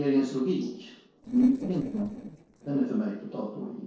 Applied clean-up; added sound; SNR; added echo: neural separator model SepFormer DNS4.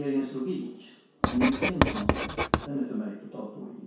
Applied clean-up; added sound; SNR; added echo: none; Writing; -3 dB; reverberation time 0.6 s.